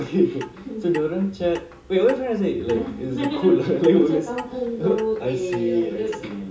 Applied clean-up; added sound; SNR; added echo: none; Clock; 19 dB; reverberation time 0.2 s.